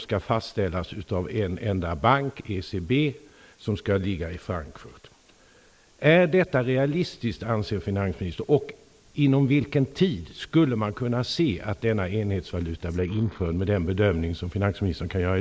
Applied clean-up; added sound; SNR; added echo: neural mask model Resemble Enhance denoiser.